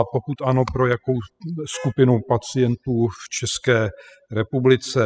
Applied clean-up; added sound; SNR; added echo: classical method spectral subtraction.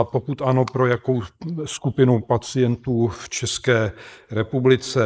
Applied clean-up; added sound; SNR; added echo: neural mask model Resemble Enhance denoiser.